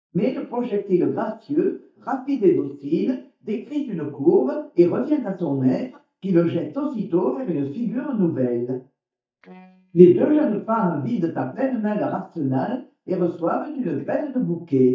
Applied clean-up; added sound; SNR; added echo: neural mask model DeepFilterNet 3.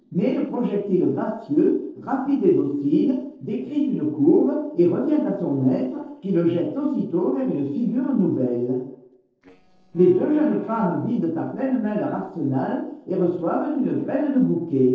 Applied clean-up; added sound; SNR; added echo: neural separator model SepFormer DNS4.